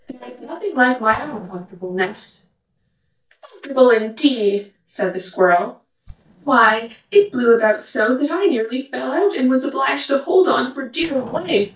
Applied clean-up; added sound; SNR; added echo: neural mask model DeepFilterNet 3.